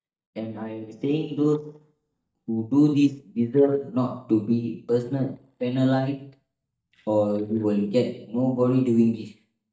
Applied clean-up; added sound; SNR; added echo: neural mask model DeepFilterNet 3.